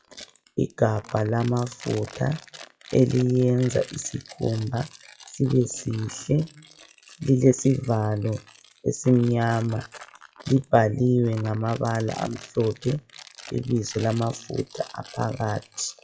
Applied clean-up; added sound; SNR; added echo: classical method WPE with log-MMSE.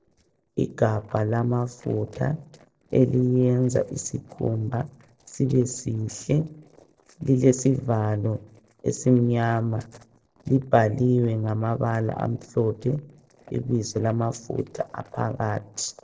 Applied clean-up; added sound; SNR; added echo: neural separator model SepFormer DNS4.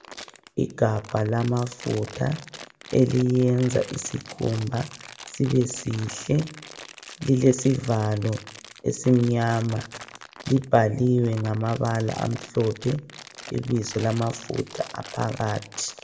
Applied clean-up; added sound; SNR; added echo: none; Crumpling, crinkling; 18 dB; reverberation time 0.4 s.